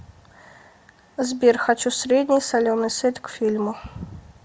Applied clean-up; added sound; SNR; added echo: none; none; none; none.